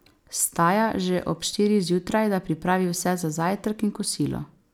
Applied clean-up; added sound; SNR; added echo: none; none; none; none.